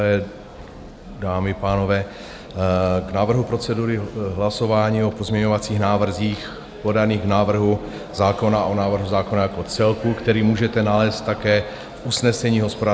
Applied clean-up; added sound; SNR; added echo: none; none; none; none.